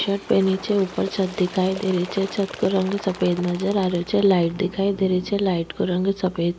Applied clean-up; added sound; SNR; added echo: none; Bird; 18 dB; none.